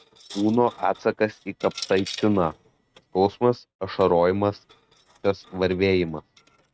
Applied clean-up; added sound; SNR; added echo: neural mask model RNNoise.